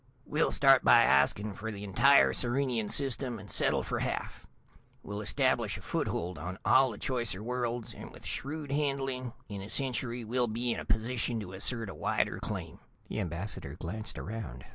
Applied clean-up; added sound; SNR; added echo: none; none; none; none.